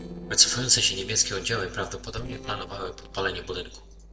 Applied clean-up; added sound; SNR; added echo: neural separator model SepFormer DNS4.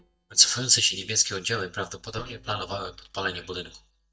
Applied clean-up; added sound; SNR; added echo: neural mask model DeepFilterNet 3.